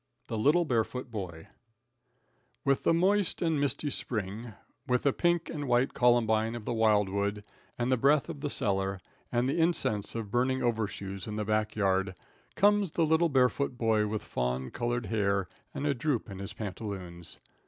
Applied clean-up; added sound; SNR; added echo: none; none; none; none.